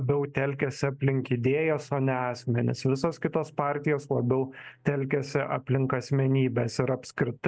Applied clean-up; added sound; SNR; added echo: neural mask model Resemble Enhance denoiser.